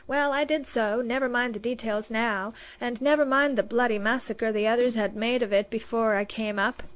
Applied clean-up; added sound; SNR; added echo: neural separator model SepFormer DNS4.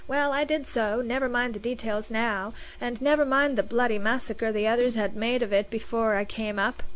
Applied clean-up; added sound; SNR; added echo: none; Snare drum; 16 dB; none.